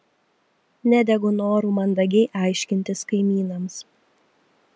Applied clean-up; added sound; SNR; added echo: none; none; none; none.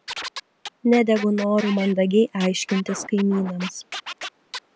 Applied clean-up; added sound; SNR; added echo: none; Scratching (performance technique); 13 dB; none.